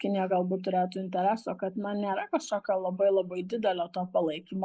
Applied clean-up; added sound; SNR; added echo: neural mask model Resemble Enhance denoiser.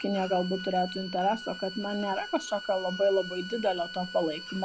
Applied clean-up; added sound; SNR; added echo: none; Bowed string instrument; 12 dB; none.